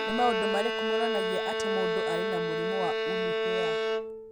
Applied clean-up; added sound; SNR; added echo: none; Bowed string instrument; -4 dB; none.